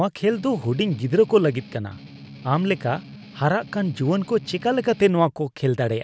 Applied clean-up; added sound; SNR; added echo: none; Strum; 19 dB; none.